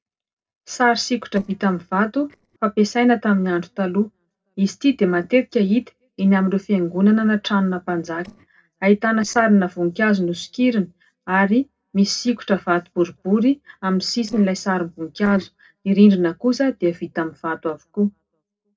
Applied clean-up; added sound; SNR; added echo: neural separator model SepFormer DNS4.